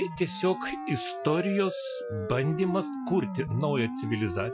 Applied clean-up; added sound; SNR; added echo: classical method Wiener filter.